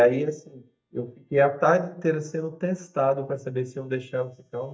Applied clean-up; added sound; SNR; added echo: neural mask model DeepFilterNet 3.